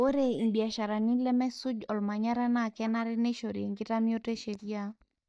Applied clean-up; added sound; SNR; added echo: neural mask model DeepFilterNet 3.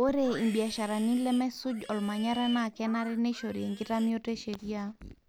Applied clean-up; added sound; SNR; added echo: none; Livestock, farm animals, working animals; 17 dB; none.